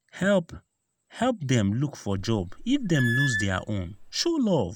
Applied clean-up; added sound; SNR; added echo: none; Squeak / Screech; 7 dB; none.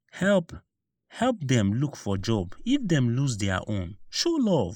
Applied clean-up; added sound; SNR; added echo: neural mask model Resemble Enhance denoiser.